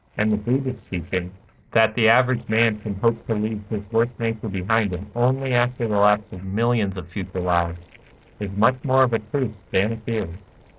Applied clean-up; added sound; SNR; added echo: neural separator model SepFormer DNS4.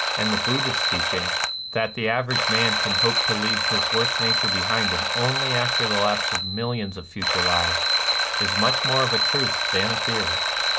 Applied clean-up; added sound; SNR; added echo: none; Alarm; -4 dB; none.